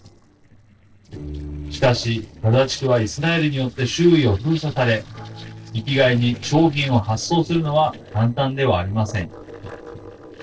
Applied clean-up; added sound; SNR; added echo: neural separator model SepFormer DNS4.